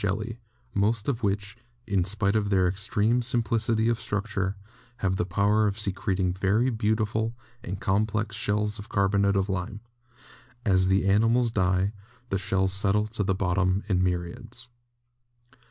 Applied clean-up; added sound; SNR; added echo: none; none; none; none.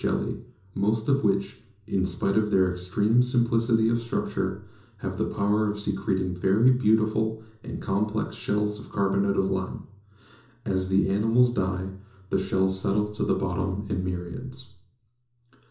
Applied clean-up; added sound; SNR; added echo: none; none; none; reverberation time 0.6 s.